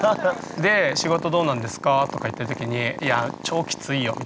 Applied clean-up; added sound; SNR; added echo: none; Purr; 11 dB; none.